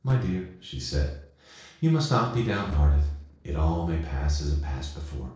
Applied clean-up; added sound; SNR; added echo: neural separator model SepFormer DNS4.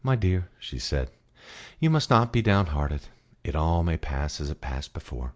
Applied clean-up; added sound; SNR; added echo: none; none; none; none.